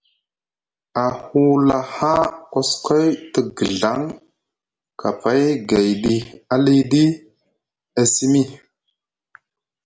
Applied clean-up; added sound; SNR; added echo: none; none; none; none.